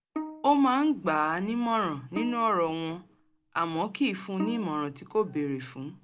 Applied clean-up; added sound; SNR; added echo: none; Bowed string instrument; 14 dB; none.